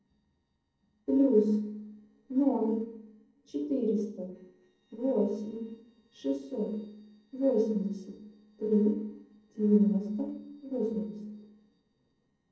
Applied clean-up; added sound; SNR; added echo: neural separator model SepFormer DNS4.